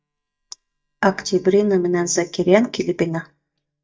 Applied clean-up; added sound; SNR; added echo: neural mask model DeepFilterNet 3.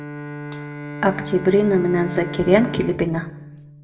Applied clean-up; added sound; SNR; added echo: none; Bowed string instrument; 10 dB; reverberation time 0.6 s.